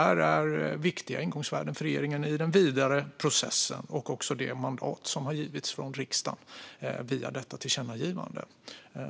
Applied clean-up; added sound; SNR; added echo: none; none; none; none.